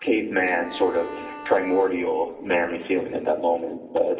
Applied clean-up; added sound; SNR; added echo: none; Bowed string instrument; 16 dB; reverberation time 2.1 s.